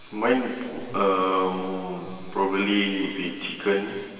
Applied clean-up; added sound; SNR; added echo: none; none; none; reverberation time 2.5 s.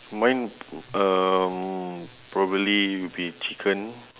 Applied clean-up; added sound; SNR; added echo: none; none; none; none.